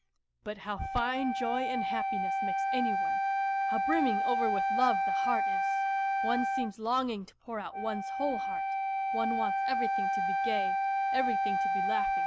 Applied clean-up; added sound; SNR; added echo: none; Wind instrument, woodwind instrument; -5 dB; none.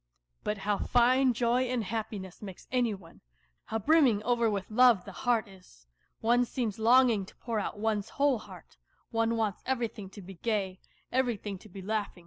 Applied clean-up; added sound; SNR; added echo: none; none; none; none.